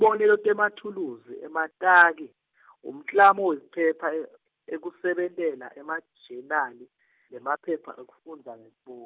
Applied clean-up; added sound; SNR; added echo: none; none; none; none.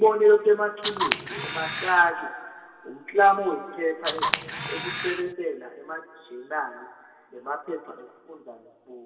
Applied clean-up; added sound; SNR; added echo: none; Camera; 4 dB; reverberation time 2.5 s.